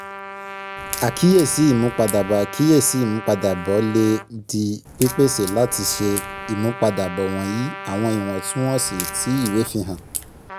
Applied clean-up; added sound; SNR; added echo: none; Trumpet + Crack; 11 dB; none.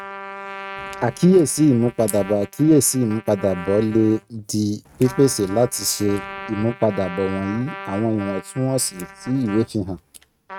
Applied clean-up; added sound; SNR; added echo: neural mask model RNNoise.